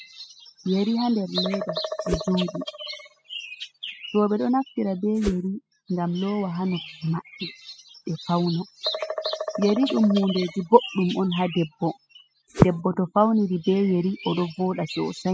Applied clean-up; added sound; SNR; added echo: classical method spectral subtraction.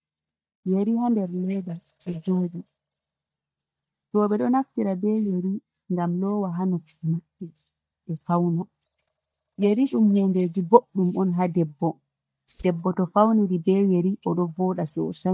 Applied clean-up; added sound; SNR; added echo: neural mask model DeepFilterNet 3.